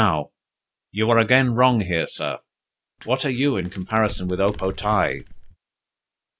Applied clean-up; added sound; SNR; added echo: none; Crumpling, crinkling; 14 dB; none.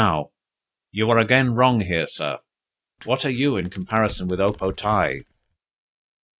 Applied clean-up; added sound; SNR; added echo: neural mask model RNNoise.